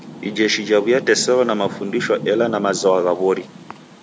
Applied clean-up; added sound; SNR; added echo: none; Rain; 14 dB; none.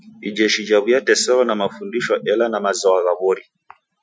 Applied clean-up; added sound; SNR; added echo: classical method Wiener filter.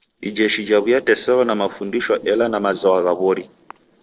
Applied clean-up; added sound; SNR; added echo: neural separator model SepFormer DNS4.